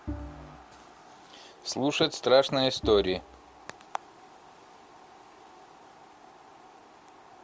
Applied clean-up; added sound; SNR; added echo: none; Bowed string instrument; 12 dB; none.